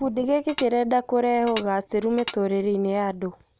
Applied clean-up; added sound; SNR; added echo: none; Tap / Dishes, pots, and pans; 13 dB; none.